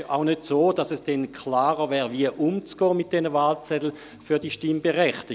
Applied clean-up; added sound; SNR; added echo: none; none; none; none.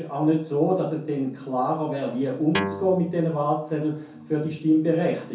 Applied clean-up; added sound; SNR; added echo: none; Guitar; 8 dB; reverberation time 0.5 s.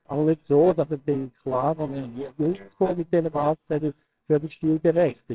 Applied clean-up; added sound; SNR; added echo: neural separator model SepFormer WHAMR!.